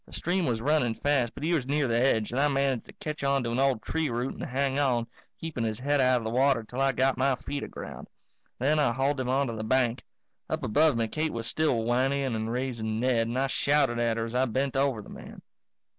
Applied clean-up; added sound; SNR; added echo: none; none; none; none.